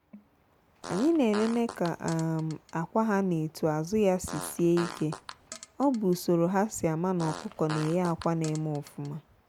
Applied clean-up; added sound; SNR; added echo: none; Fart; 15 dB; none.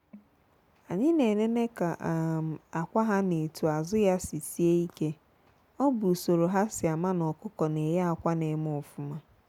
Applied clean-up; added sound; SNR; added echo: none; none; none; none.